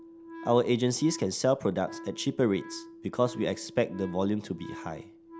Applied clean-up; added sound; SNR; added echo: none; Wind instrument, woodwind instrument; 16 dB; none.